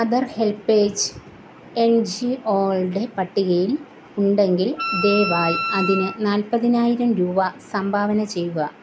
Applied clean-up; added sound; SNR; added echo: none; Wind instrument, woodwind instrument; 6 dB; none.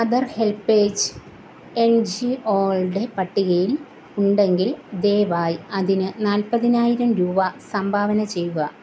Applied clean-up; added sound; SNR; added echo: none; none; none; none.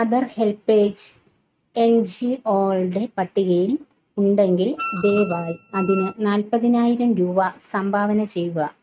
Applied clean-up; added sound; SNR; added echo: neural mask model RNNoise.